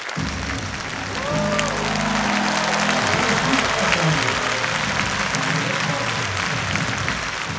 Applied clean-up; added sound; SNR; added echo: none; Applause; -4 dB; reverberation time 0.7 s.